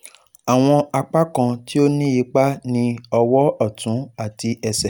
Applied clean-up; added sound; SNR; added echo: none; none; none; none.